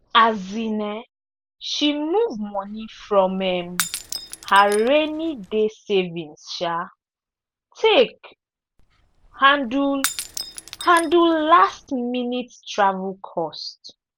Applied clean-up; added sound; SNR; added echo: none; Shatter / Crushing; 13 dB; none.